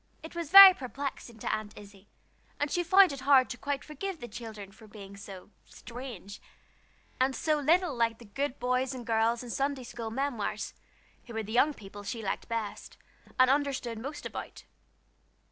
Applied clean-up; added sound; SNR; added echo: none; none; none; none.